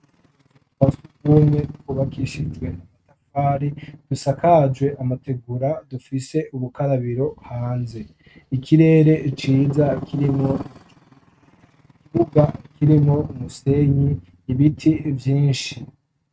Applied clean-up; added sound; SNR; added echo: neural mask model RNNoise.